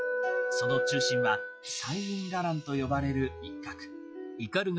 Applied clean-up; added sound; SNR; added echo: classical method log-MMSE.